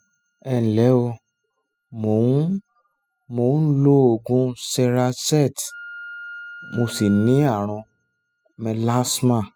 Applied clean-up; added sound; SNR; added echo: classical method spectral subtraction.